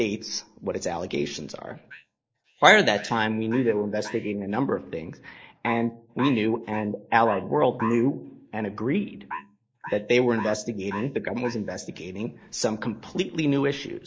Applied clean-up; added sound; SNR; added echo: neural mask model Resemble Enhance denoiser.